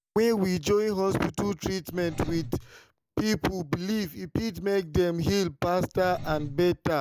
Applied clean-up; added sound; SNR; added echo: none; Engine; 17 dB; none.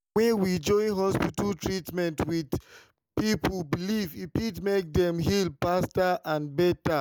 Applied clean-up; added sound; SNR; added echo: none; none; none; none.